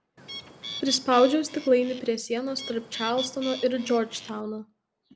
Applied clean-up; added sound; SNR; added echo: none; Bird; 13 dB; none.